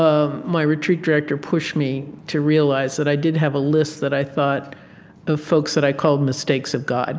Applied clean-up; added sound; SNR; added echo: none; none; none; none.